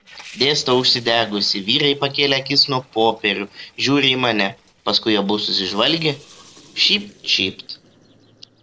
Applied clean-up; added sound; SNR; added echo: neural separator model SepFormer DNS4.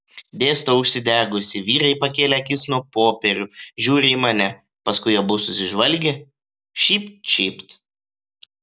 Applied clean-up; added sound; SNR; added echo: none; none; none; none.